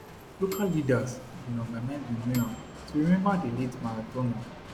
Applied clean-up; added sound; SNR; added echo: none; Bicycle + Microwave oven / Bell; 14 dB; none.